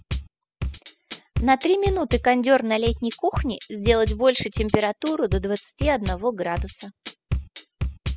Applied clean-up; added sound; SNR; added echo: classical method spectral subtraction.